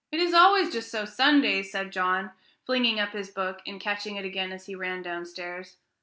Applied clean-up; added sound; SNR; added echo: none; none; none; none.